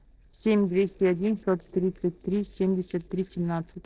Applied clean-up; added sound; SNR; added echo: neural separator model SepFormer DNS4.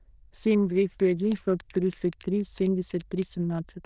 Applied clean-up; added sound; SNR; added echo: neural diffusion model UNIVERSE++.